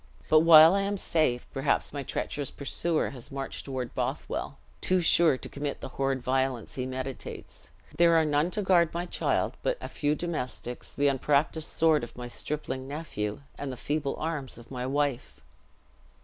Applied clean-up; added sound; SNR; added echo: none; none; none; none.